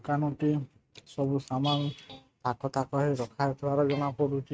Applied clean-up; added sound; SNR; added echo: neural mask model RNNoise.